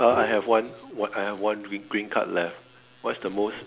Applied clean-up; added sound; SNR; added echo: none; Bowed string instrument; 15 dB; none.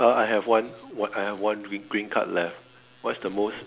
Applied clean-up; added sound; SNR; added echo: none; none; none; none.